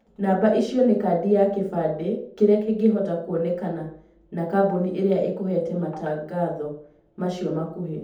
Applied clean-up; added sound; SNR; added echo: none; none; none; reverberation time 0.6 s.